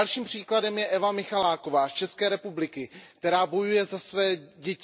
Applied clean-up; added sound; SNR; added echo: none; none; none; none.